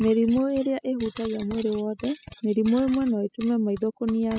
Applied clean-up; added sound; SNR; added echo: classical method spectral subtraction.